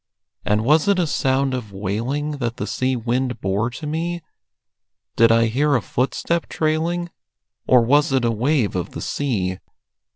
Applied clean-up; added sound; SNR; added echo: none; none; none; none.